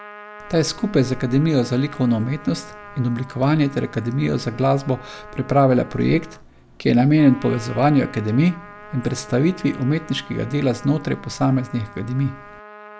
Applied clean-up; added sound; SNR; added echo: none; Trumpet; 19 dB; none.